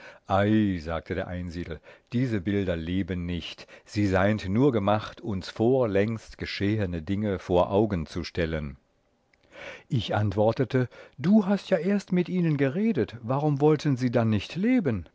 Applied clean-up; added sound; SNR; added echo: none; none; none; none.